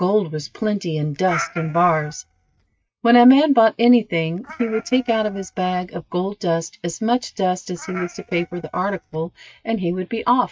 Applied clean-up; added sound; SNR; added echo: neural mask model RNNoise.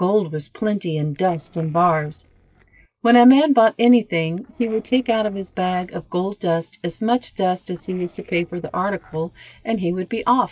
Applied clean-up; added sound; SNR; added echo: neural separator model SepFormer DNS4.